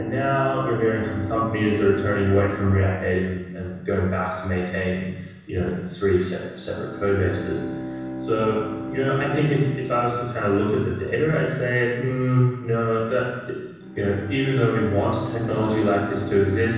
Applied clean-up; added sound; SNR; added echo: none; Bowed string instrument; 11 dB; reverberation time 1.1 s.